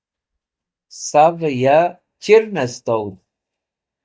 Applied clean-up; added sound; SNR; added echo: neural mask model DeepFilterNet 3.